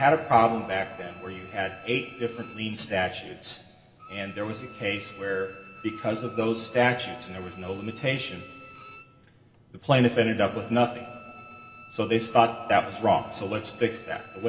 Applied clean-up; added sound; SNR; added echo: none; Bowed string instrument; 20 dB; reverberation time 1.9 s.